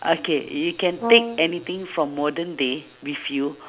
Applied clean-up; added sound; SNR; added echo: none; Brass instrument; 4 dB; none.